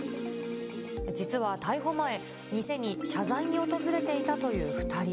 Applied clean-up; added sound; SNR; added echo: none; Marimba, xylophone; 6 dB; none.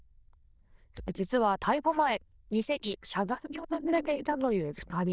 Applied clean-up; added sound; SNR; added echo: neural diffusion model UNIVERSE++.